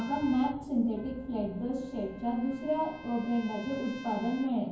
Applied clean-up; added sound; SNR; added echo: none; Trumpet; 19 dB; reverberation time 0.9 s.